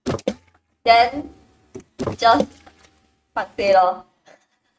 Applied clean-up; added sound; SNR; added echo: neural mask model RNNoise.